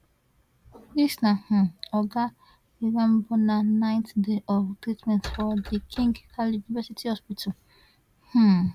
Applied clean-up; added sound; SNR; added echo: none; none; none; none.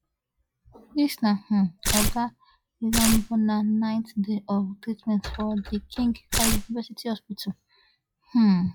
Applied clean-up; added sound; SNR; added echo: classical method log-MMSE.